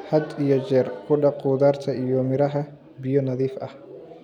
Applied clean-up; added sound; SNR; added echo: none; none; none; none.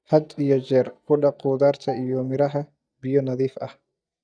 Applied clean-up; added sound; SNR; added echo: neural mask model DeepFilterNet 3.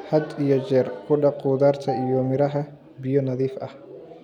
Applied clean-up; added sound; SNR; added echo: none; Marimba, xylophone; 15 dB; none.